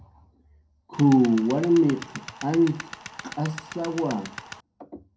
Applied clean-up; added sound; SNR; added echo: none; Tools; 15 dB; reverberation time 0.2 s.